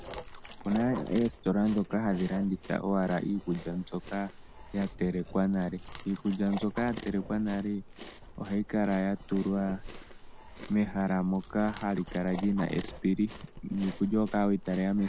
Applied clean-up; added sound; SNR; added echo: none; Writing + Chewing, mastication; 13 dB; none.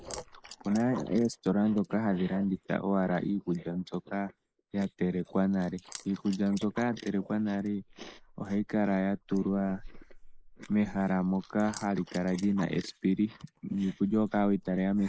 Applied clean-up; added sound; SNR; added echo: neural mask model Resemble Enhance denoiser.